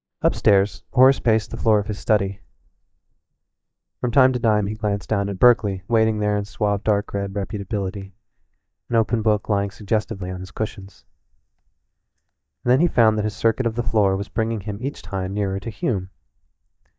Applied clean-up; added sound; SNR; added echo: neural mask model DeepFilterNet 3.